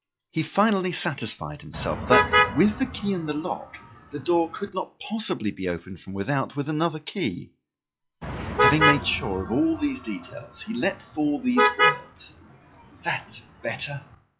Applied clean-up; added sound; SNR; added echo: classical method log-MMSE.